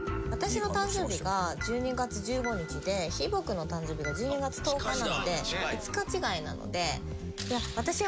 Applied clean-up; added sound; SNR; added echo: none; none; none; none.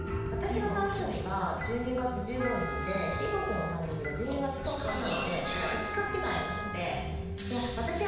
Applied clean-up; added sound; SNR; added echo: none; Wind instrument, woodwind instrument; 8 dB; reverberation time 1.0 s.